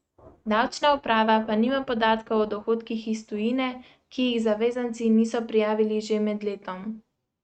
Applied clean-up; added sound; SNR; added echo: neural mask model RNNoise.